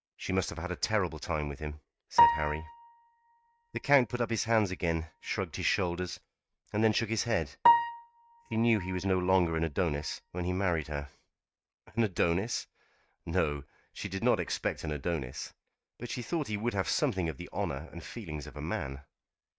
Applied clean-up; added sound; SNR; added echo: neural mask model RNNoise.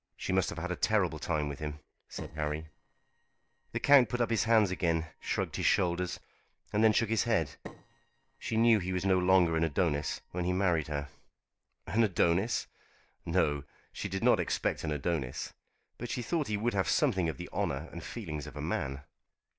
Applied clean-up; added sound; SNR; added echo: neural separator model SepFormer DNS4.